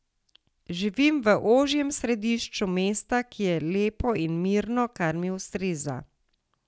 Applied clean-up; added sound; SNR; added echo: none; none; none; none.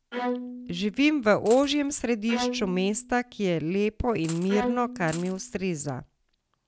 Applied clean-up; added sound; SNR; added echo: none; Bowed string instrument + Coin (dropping); 10 dB; none.